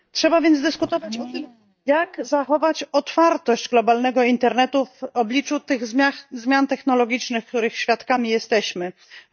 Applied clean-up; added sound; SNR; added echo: neural mask model DeepFilterNet 3.